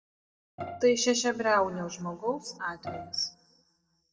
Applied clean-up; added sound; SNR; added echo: none; Bowed string instrument; 13 dB; reverberation time 0.6 s.